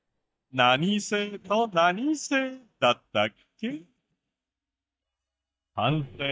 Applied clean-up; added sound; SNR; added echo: neural mask model DeepFilterNet 3.